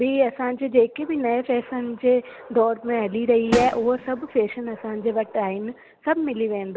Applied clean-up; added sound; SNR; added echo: none; Snare drum; 9 dB; none.